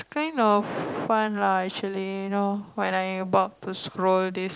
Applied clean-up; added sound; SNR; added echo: none; none; none; none.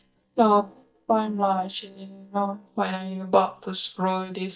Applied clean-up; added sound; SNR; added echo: neural mask model DeepFilterNet 3.